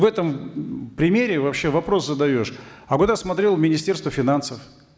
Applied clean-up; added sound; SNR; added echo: none; none; none; none.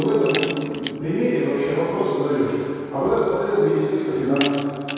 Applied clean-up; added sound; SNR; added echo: none; Glass; 13 dB; reverberation time 2.2 s.